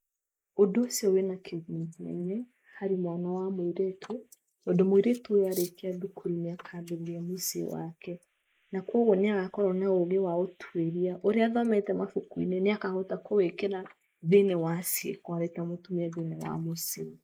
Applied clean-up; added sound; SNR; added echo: neural mask model Resemble Enhance denoiser.